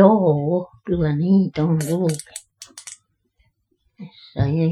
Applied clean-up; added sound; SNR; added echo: classical method Wiener filter.